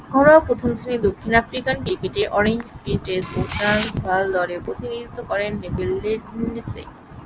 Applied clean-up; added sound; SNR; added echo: none; Camera; 9 dB; none.